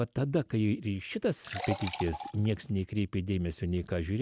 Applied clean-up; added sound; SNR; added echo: none; Liquid; 13 dB; none.